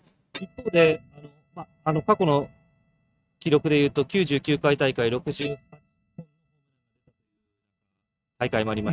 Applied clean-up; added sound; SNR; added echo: neural mask model RNNoise.